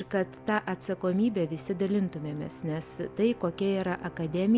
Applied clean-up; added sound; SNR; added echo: none; Musical instrument; 18 dB; none.